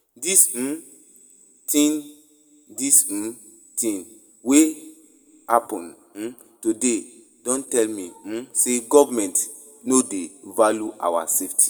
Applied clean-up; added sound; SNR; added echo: none; none; none; reverberation time 1.1 s.